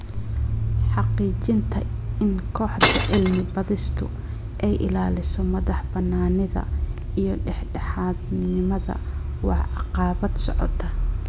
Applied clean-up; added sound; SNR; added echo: none; Glass; 1 dB; none.